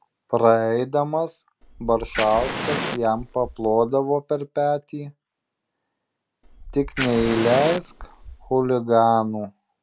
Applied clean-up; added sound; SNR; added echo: none; Fire; 8 dB; none.